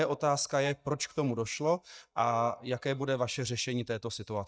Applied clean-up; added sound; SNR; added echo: neural mask model DeepFilterNet 3.